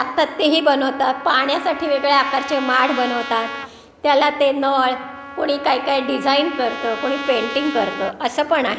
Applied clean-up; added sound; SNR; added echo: none; Trumpet; 12 dB; none.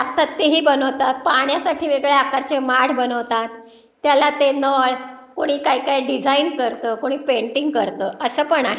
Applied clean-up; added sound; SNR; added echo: neural mask model Resemble Enhance denoiser.